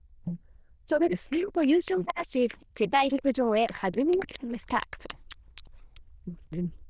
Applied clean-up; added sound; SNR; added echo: neural diffusion model UNIVERSE++.